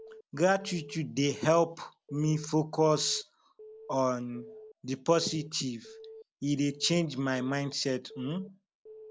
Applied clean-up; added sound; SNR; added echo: none; Alarm / Keyboard (musical); 20 dB; none.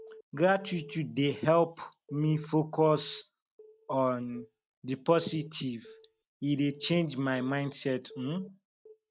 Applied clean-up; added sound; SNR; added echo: neural mask model RNNoise.